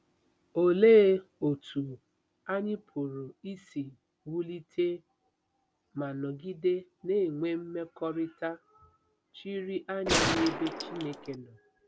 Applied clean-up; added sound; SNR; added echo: none; Gunshot, gunfire; 0 dB; none.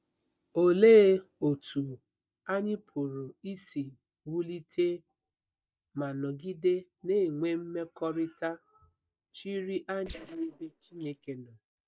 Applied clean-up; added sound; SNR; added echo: neural mask model DeepFilterNet 3.